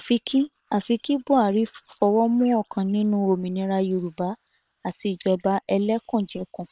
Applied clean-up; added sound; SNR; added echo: neural separator model SepFormer WHAM!.